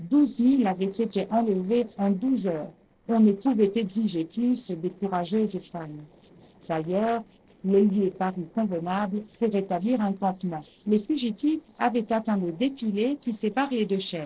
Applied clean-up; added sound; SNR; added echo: neural separator model SepFormer DNS4.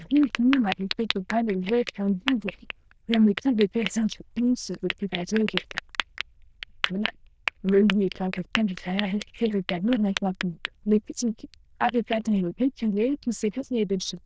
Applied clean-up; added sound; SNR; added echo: neural diffusion model UNIVERSE++.